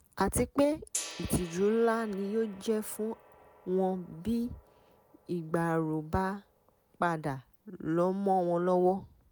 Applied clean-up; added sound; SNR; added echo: none; Gong; 19 dB; none.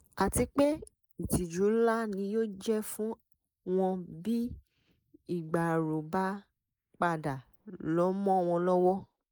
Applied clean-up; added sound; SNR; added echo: neural mask model Resemble Enhance denoiser.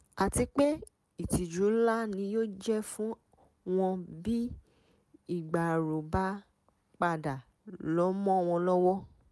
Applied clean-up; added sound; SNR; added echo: none; none; none; none.